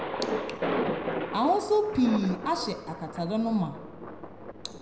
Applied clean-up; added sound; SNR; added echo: none; Thunder; 5 dB; reverberation time 0.8 s.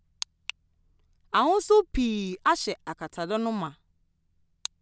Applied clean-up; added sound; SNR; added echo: none; none; none; none.